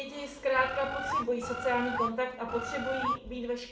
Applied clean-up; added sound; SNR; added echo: none; Bird; 2 dB; reverberation time 0.5 s.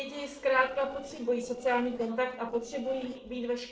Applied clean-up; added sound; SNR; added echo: neural separator model SepFormer DNS4.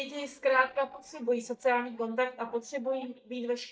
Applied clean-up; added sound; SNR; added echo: neural mask model DeepFilterNet 3.